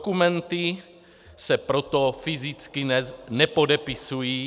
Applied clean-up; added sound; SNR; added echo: none; none; none; none.